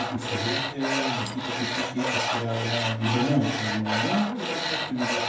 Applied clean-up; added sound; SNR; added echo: none; Tools; 0 dB; reverberation time 0.6 s.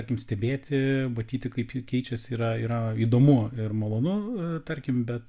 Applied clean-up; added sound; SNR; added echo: none; none; none; none.